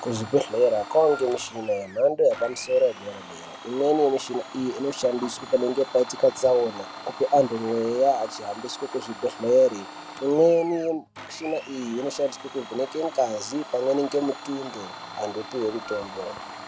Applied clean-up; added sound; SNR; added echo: none; Domestic sounds, home sounds + Wind instrument, woodwind instrument; 15 dB; none.